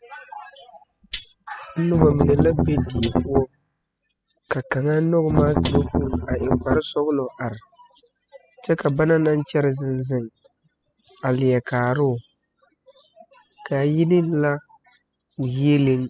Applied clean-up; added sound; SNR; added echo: classical method spectral subtraction.